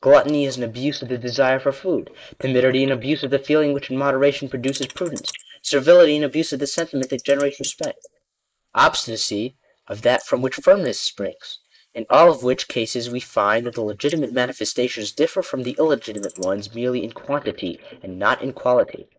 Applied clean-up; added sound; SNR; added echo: neural mask model Resemble Enhance denoiser.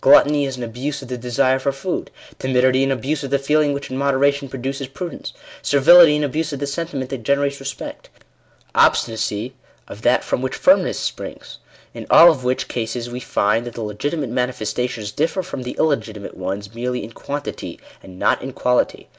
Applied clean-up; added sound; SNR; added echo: none; none; none; none.